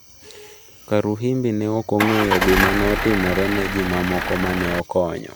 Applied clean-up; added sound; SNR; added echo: none; Engine starting / Car; 1 dB; none.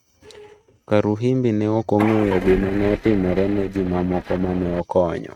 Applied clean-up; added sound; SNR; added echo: neural mask model RNNoise.